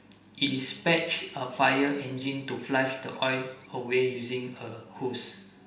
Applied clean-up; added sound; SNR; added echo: none; Bird; 17 dB; reverberation time 0.7 s.